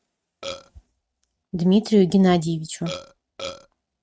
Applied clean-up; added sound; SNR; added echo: neural mask model RNNoise.